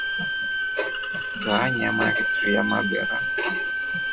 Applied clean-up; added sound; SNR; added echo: none; Bowed string instrument; -3 dB; reverberation time 0.2 s.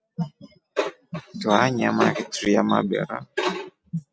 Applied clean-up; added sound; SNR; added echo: none; none; none; none.